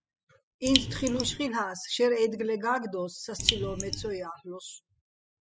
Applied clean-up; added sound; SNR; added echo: classical method spectral subtraction.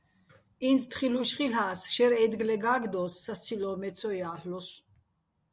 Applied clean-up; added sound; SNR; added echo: none; none; none; none.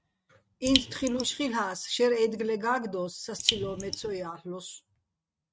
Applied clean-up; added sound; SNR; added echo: neural mask model RNNoise.